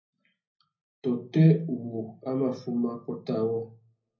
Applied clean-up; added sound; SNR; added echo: none; none; none; reverberation time 0.4 s.